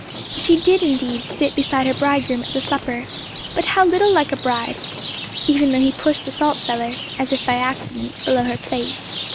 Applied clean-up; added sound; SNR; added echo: none; Rain; 9 dB; none.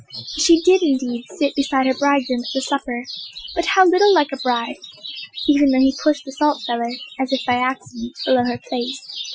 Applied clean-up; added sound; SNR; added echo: classical method Wiener filter.